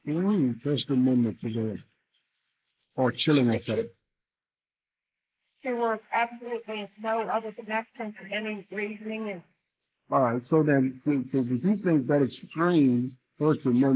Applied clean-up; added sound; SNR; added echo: neural mask model Resemble Enhance denoiser.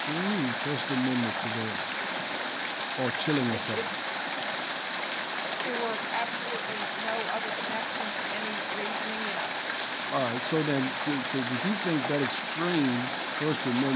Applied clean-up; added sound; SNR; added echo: none; Water; -5 dB; none.